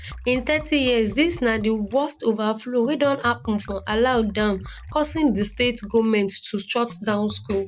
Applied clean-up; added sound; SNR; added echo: none; Liquid; 17 dB; none.